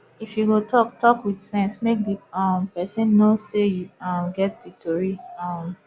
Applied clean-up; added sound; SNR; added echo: none; none; none; none.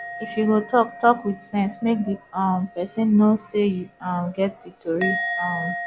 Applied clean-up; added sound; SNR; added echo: none; Musical instrument; 11 dB; none.